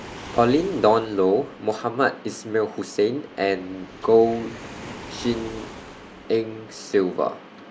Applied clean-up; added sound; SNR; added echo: none; Waves, surf; 18 dB; none.